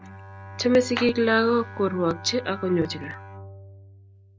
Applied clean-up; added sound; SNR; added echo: none; Bowed string instrument; 16 dB; none.